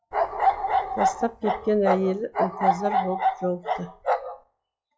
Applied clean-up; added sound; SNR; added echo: classical method log-MMSE.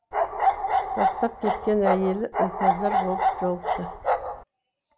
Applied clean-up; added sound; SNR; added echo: none; Bark; -3 dB; none.